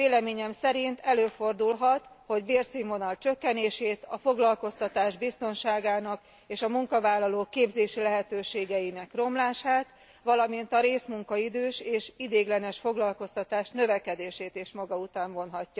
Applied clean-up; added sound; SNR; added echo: none; none; none; none.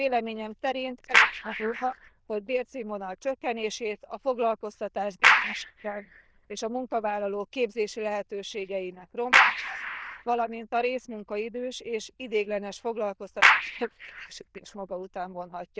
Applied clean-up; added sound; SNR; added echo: neural diffusion model UNIVERSE++.